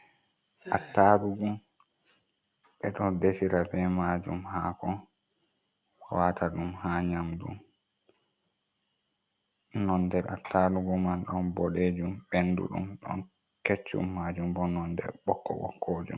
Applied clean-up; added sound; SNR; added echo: none; none; none; none.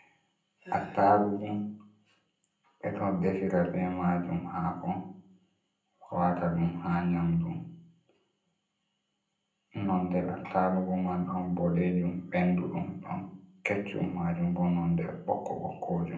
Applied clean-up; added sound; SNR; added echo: none; none; none; reverberation time 0.6 s.